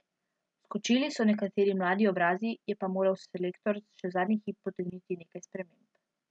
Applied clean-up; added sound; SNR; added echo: none; none; none; none.